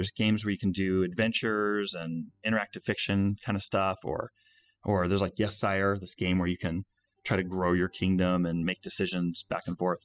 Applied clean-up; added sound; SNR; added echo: classical method spectral subtraction.